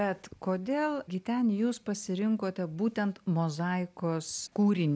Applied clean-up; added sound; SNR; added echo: none; none; none; none.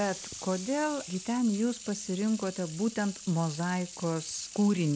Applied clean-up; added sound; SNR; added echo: none; Sink (filling or washing) / Water tap, faucet; 14 dB; none.